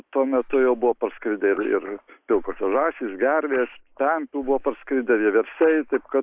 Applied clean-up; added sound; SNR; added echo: neural mask model Resemble Enhance denoiser.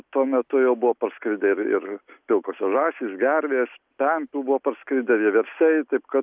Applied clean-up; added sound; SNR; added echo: none; none; none; none.